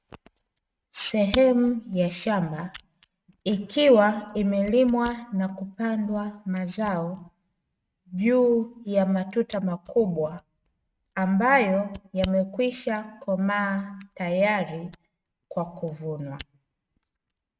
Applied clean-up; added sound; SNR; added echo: neural mask model RNNoise.